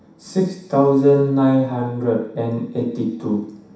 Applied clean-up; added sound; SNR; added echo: none; none; none; reverberation time 0.7 s.